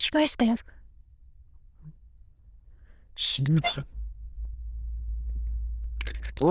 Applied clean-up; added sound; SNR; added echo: neural diffusion model UNIVERSE++.